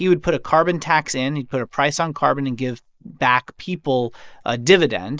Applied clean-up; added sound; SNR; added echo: neural mask model Resemble Enhance denoiser.